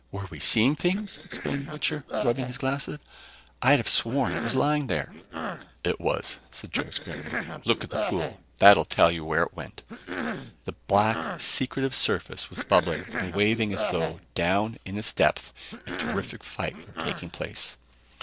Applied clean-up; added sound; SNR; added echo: neural separator model SepFormer DNS4.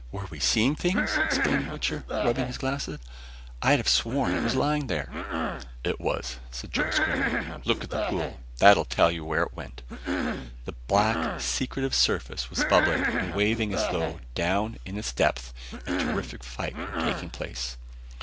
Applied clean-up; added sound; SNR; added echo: none; Cough; 5 dB; none.